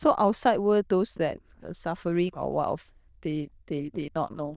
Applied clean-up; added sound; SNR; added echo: neural diffusion model UNIVERSE++.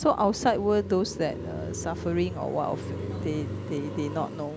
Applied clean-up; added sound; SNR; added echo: none; Car passing by; 8 dB; none.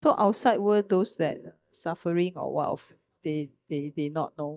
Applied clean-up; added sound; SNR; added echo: neural mask model DeepFilterNet 3.